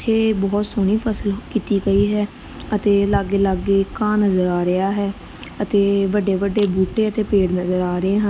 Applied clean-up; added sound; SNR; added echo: none; none; none; none.